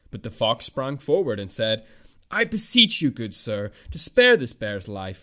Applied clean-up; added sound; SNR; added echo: none; none; none; none.